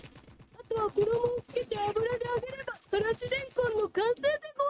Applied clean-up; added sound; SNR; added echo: neural mask model RNNoise.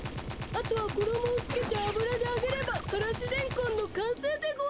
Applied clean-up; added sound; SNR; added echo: none; Gunshot, gunfire; 6 dB; none.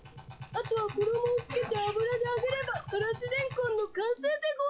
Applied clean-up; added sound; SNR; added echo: classical method log-MMSE.